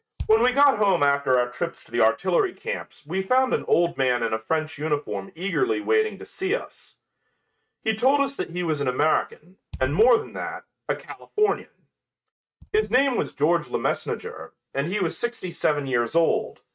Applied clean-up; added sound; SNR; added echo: neural mask model RNNoise.